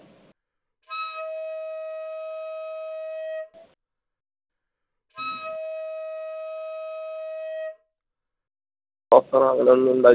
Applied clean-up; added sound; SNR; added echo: none; Wind instrument, woodwind instrument; 9 dB; none.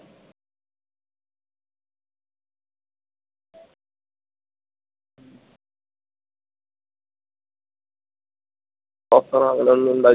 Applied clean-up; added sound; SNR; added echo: none; none; none; none.